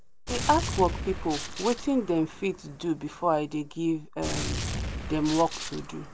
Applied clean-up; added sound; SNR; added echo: none; Gunshot, gunfire; 6 dB; none.